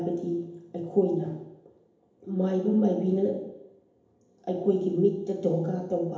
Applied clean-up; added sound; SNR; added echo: none; none; none; reverberation time 0.8 s.